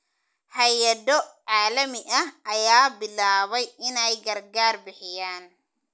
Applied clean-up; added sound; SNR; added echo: none; none; none; none.